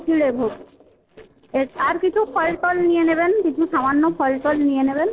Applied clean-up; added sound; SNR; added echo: neural separator model SepFormer DNS4.